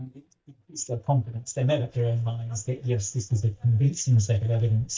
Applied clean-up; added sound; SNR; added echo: neural mask model DeepFilterNet 3.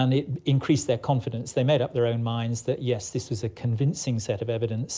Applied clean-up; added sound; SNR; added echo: none; none; none; none.